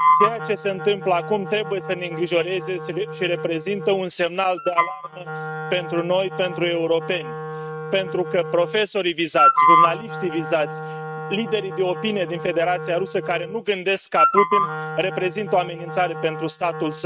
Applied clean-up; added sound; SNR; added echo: neural mask model RNNoise.